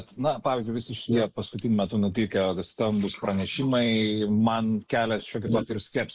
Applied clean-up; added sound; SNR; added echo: neural mask model Resemble Enhance denoiser.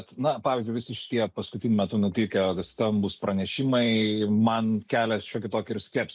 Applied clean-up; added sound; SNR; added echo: none; none; none; none.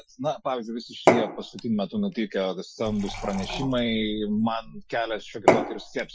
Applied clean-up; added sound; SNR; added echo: classical method Wiener filter.